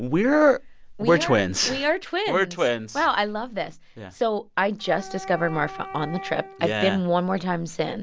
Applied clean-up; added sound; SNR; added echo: none; Wind instrument, woodwind instrument; 16 dB; none.